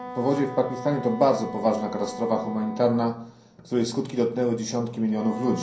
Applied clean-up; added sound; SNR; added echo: none; Wind instrument, woodwind instrument; 14 dB; reverberation time 0.6 s.